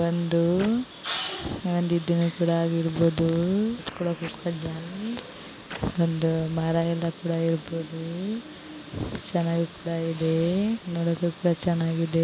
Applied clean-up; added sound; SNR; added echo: none; Clapping; 19 dB; none.